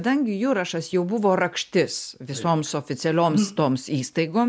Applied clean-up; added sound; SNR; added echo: none; none; none; none.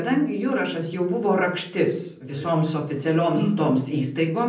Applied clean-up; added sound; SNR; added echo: none; none; none; reverberation time 0.6 s.